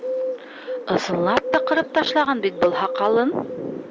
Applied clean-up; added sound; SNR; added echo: none; Bird; 7 dB; none.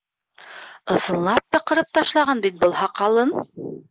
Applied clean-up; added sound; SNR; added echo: neural mask model Resemble Enhance denoiser.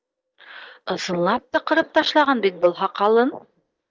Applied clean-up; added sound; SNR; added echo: neural mask model DeepFilterNet 3.